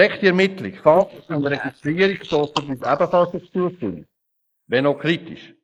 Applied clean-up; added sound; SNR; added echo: neural mask model Resemble Enhance denoiser.